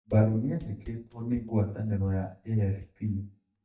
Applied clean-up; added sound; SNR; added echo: neural mask model DeepFilterNet 3.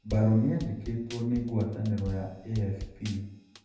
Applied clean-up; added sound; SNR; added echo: none; Drum kit; 14 dB; reverberation time 0.9 s.